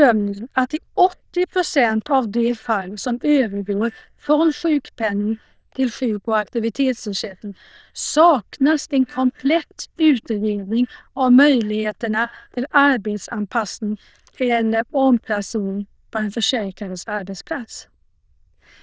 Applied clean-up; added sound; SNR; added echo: neural diffusion model UNIVERSE++.